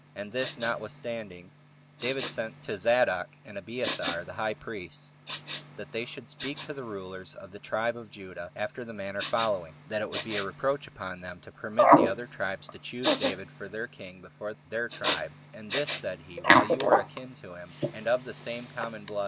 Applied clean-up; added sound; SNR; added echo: none; Respiratory sounds; -3 dB; none.